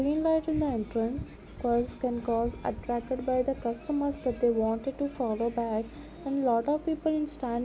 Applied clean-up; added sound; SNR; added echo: none; none; none; none.